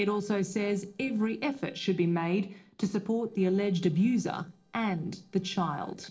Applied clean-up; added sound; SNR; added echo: neural separator model SepFormer DNS4.